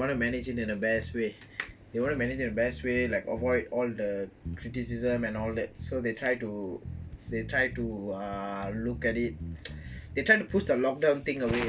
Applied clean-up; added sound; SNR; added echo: none; Bass guitar; 12 dB; none.